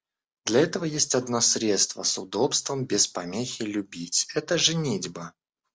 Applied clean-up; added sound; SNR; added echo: none; none; none; none.